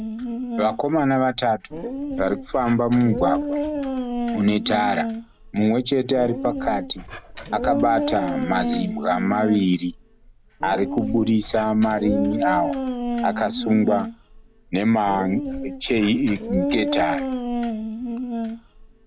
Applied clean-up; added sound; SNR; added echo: none; Dog; 5 dB; none.